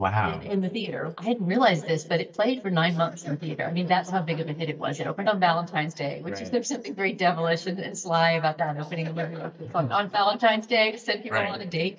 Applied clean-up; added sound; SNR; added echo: neural mask model DeepFilterNet 3.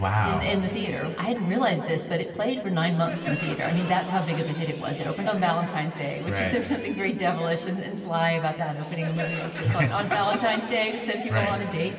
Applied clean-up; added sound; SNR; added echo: none; Crowd; 14 dB; reverberation time 2.4 s.